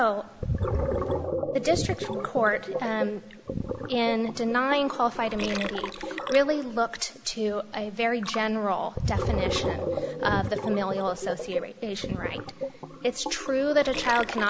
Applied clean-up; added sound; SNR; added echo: none; Gurgling; 4 dB; none.